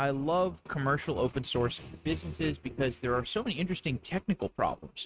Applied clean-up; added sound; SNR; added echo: neural mask model RNNoise.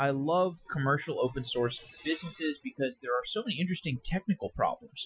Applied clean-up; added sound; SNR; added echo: classical method Wiener filter.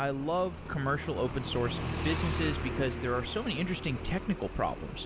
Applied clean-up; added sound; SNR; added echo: none; Motorcycle; 4 dB; none.